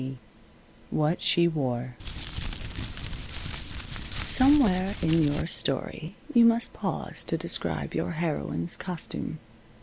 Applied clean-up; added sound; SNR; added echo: none; Crumpling, crinkling; 6 dB; none.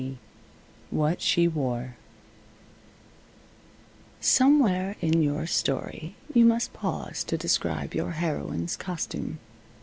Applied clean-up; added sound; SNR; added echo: none; none; none; none.